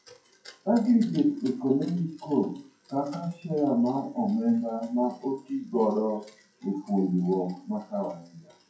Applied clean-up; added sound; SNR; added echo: classical method WPE with log-MMSE.